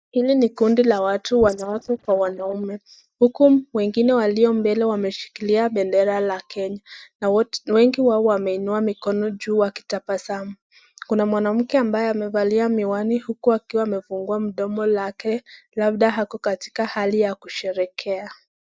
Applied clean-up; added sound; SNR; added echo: neural mask model DeepFilterNet 3.